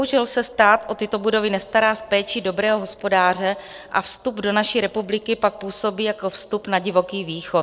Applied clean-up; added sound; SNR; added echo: neural separator model SepFormer DNS4.